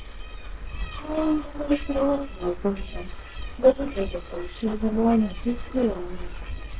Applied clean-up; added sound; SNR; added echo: neural separator model SepFormer WHAMR!.